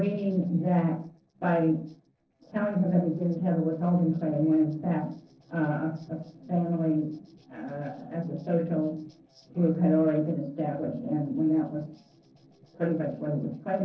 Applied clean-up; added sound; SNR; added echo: neural separator model SepFormer DNS4.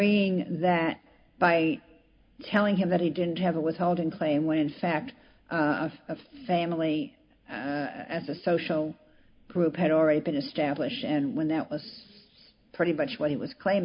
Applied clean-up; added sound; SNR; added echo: none; none; none; none.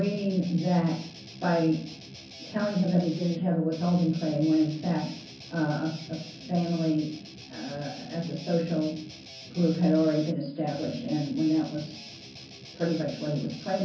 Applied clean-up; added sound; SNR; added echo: none; Guitar; 17 dB; reverberation time 0.6 s.